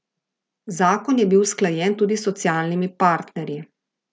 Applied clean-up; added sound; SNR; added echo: none; none; none; none.